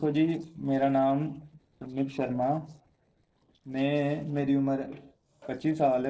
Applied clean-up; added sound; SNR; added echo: neural separator model SepFormer DNS4.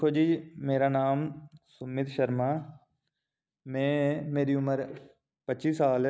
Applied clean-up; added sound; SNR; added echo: none; none; none; none.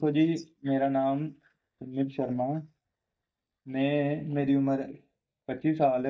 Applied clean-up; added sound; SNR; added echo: neural mask model DeepFilterNet 3.